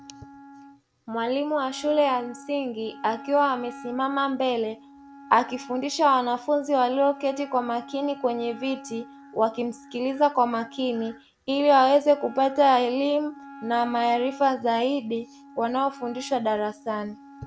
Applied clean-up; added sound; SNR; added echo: none; Wind instrument, woodwind instrument; 20 dB; none.